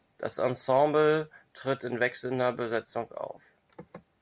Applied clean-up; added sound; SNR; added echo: none; none; none; none.